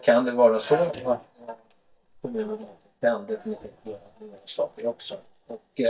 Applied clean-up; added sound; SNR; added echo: neural mask model DeepFilterNet 3.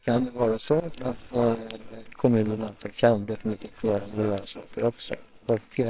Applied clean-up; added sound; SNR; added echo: neural separator model SepFormer WHAMR!.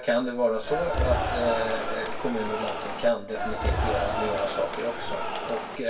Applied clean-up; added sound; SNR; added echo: none; Cheering; 1 dB; reverberation time 0.2 s.